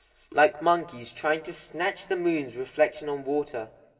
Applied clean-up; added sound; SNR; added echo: none; none; none; reverberation time 1.9 s.